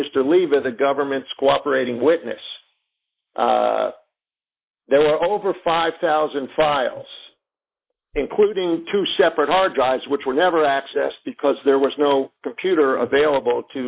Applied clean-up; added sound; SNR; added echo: neural mask model Resemble Enhance denoiser.